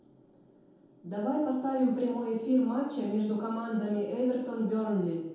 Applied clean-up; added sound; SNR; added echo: none; none; none; reverberation time 0.8 s.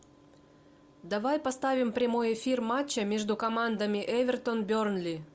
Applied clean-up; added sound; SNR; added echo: none; none; none; none.